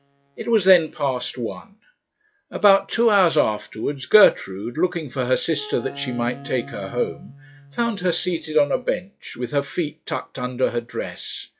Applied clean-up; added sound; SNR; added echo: classical method log-MMSE.